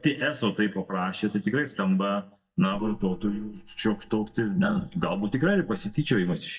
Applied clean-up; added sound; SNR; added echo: neural mask model DeepFilterNet 3.